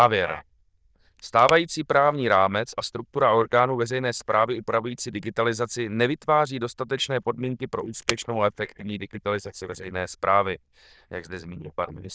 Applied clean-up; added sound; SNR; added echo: neural diffusion model UNIVERSE++.